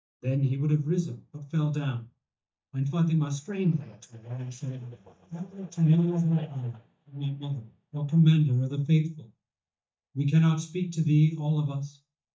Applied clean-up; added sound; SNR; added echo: neural mask model DeepFilterNet 3.